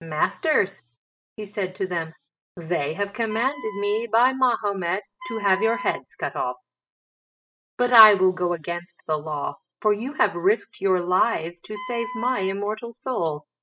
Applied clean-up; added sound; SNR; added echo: classical method spectral subtraction.